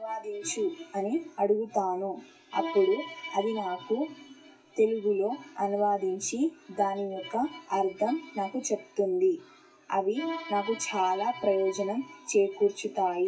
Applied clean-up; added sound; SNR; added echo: classical method WPE with log-MMSE.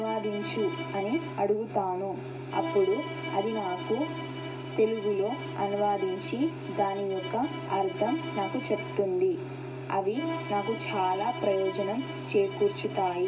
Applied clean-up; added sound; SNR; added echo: none; Bowed string instrument; 11 dB; reverberation time 0.2 s.